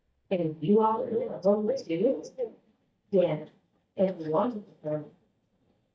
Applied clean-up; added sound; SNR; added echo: neural mask model DeepFilterNet 3.